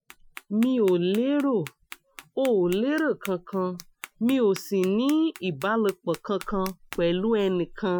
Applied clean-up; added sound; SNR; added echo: classical method Wiener filter.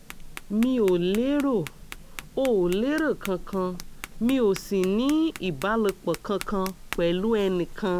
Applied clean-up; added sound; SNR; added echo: none; Tap; 14 dB; none.